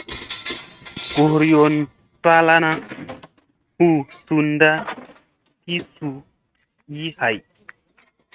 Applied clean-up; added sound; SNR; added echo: neural mask model RNNoise.